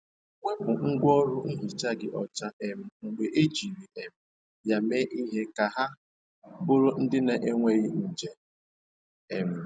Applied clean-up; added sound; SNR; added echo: none; none; none; none.